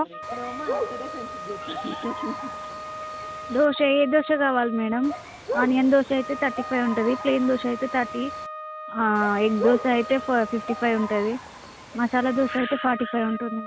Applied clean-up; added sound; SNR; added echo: none; Bird + Wind instrument, woodwind instrument; 9 dB; none.